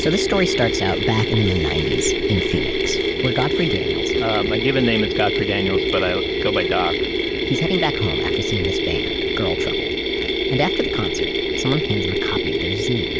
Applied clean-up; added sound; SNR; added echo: none; Mechanisms; -2 dB; none.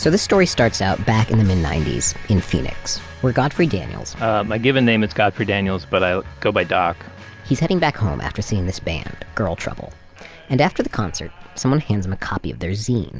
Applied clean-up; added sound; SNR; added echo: none; none; none; none.